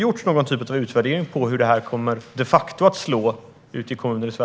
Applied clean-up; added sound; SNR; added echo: none; none; none; none.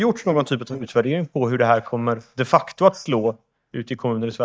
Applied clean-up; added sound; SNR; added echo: neural mask model DeepFilterNet 3.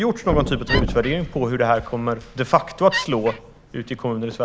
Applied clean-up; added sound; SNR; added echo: none; Wood + Thump, thud; 7 dB; none.